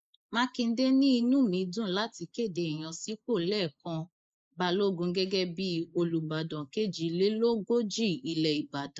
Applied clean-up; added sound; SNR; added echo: neural mask model Resemble Enhance denoiser.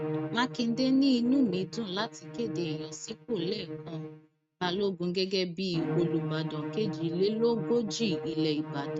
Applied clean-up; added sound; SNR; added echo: neural mask model RNNoise.